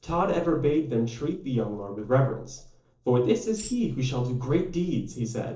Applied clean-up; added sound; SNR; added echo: neural separator model SepFormer DNS4.